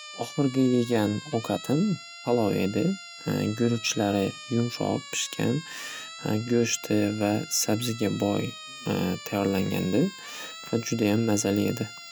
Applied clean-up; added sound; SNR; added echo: none; Siren; 16 dB; none.